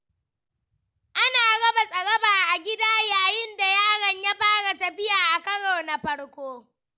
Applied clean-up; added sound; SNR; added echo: none; none; none; none.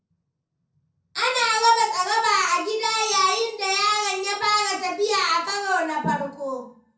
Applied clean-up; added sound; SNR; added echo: none; none; none; reverberation time 0.6 s.